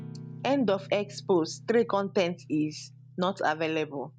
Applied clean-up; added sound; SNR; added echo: none; Guitar; 17 dB; none.